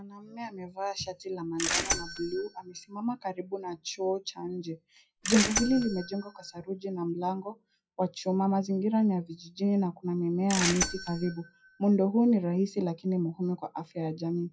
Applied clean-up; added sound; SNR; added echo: classical method WPE with log-MMSE.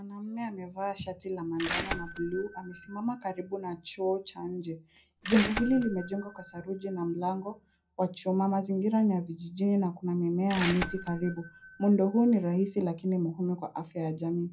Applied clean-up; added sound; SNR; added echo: none; Bell / Mechanisms; 6 dB; reverberation time 0.2 s.